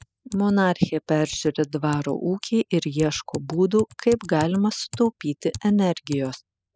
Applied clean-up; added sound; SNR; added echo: classical method spectral subtraction.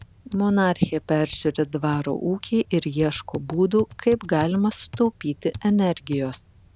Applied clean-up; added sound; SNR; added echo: none; Typing; 19 dB; none.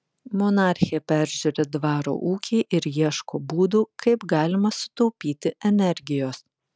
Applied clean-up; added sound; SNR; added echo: none; none; none; none.